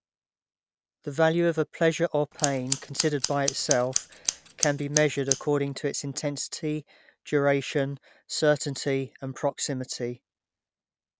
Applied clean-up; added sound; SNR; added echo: none; Scissors; 3 dB; none.